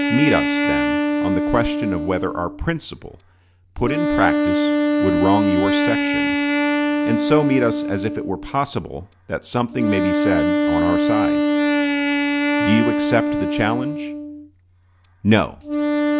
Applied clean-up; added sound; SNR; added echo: none; Wind instrument, woodwind instrument; -3 dB; none.